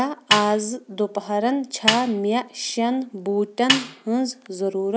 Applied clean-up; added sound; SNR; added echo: none; Snare drum; 4 dB; none.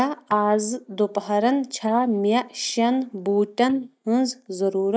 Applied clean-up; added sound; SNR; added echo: neural mask model DeepFilterNet 3.